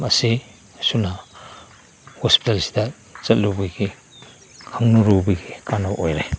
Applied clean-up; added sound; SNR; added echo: none; none; none; none.